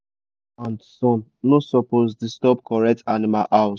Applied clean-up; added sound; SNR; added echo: none; none; none; none.